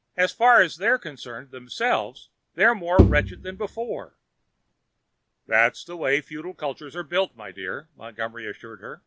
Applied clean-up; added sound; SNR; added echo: none; Bowed string instrument; -4 dB; none.